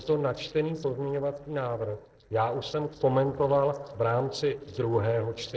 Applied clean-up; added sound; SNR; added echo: neural separator model SepFormer DNS4.